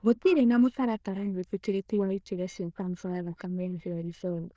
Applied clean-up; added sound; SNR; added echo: neural diffusion model UNIVERSE++.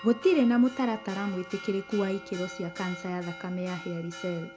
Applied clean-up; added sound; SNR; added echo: none; Church bell; 14 dB; none.